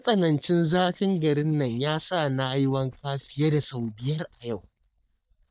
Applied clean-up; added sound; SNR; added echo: neural mask model DeepFilterNet 3.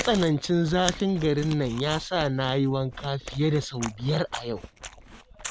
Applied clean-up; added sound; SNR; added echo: none; Chewing, mastication; 12 dB; none.